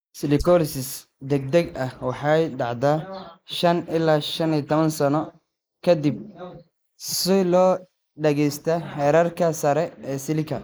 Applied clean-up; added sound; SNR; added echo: neural mask model Resemble Enhance denoiser.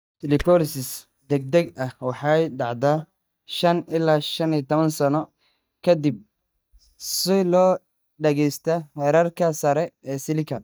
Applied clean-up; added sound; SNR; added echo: neural mask model DeepFilterNet 3.